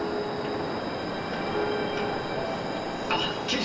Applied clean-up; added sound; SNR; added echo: none; Waves, surf; -1 dB; reverberation time 1.0 s.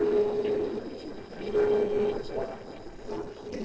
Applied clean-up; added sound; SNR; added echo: neural separator model SepFormer DNS4.